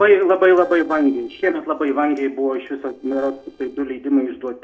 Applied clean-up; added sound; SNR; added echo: neural separator model SepFormer DNS4.